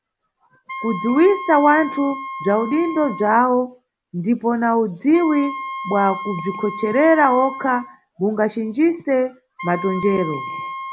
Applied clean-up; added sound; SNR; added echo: none; Wind instrument, woodwind instrument; 12 dB; none.